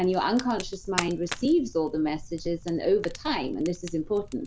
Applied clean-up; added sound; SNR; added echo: none; Fire; 12 dB; none.